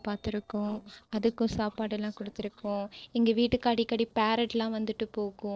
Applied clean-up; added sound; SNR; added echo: neural separator model SepFormer DNS4.